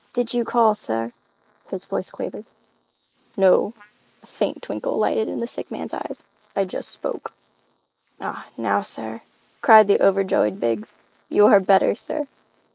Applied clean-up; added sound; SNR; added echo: neural mask model Resemble Enhance denoiser.